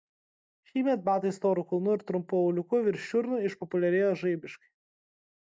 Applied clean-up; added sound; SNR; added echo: none; none; none; none.